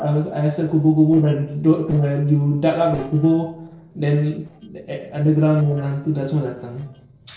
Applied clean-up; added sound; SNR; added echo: neural separator model SepFormer DNS4.